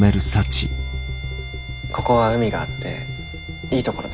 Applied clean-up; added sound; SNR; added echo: none; Bowed string instrument; 16 dB; none.